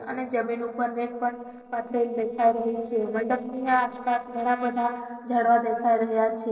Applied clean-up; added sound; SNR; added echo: neural separator model SepFormer DNS4.